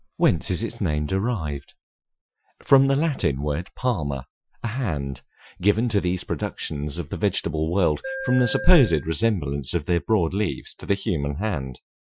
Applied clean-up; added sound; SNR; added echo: classical method Wiener filter.